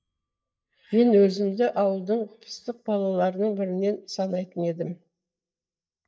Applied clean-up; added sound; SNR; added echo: neural mask model DeepFilterNet 3.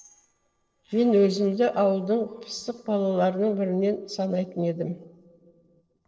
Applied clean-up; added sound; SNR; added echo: neural separator model SepFormer DNS4.